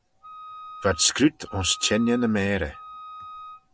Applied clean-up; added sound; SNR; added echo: none; Wind instrument, woodwind instrument; 16 dB; none.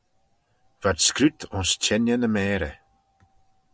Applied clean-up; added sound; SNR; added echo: none; none; none; none.